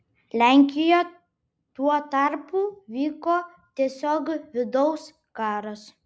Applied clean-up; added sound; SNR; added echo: none; none; none; none.